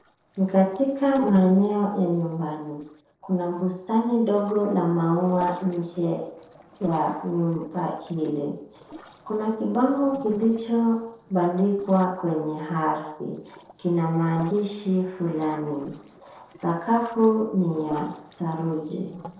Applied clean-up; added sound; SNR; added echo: neural separator model SepFormer DNS4.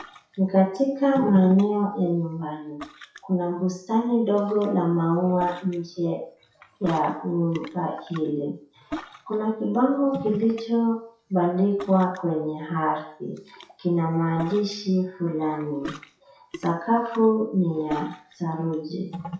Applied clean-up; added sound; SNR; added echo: classical method WPE with log-MMSE.